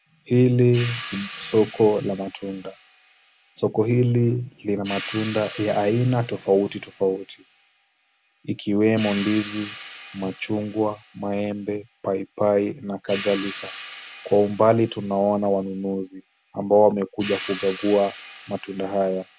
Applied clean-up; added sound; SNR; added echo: none; Hi-hat; 17 dB; none.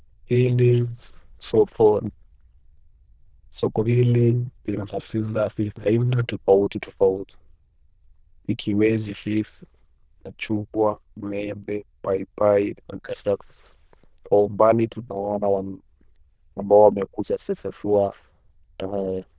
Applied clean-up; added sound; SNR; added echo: neural diffusion model UNIVERSE++.